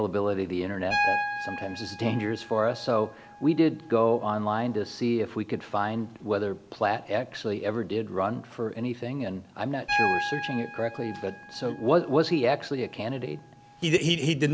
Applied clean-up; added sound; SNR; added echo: none; Piano; 9 dB; none.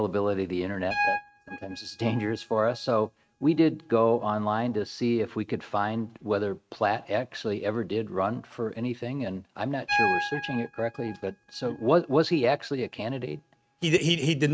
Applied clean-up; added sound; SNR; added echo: neural mask model RNNoise.